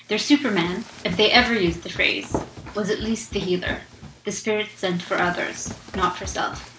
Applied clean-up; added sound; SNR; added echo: none; Run; 13 dB; none.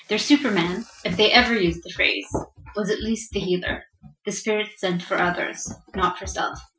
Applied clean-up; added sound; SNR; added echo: classical method Wiener filter.